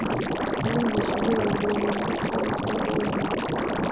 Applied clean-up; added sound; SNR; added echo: none; Liquid; -5 dB; none.